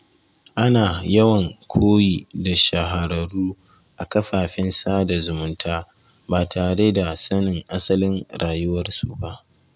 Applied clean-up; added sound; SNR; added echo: none; none; none; none.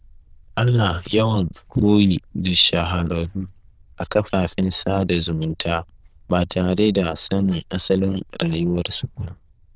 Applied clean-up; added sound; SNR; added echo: neural diffusion model UNIVERSE++.